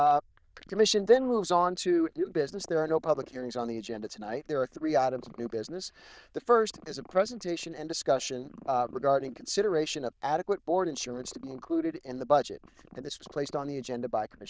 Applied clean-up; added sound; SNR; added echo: neural diffusion model UNIVERSE++.